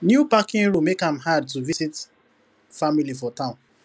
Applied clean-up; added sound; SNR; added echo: none; none; none; none.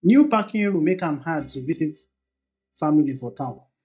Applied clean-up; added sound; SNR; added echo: neural mask model DeepFilterNet 3.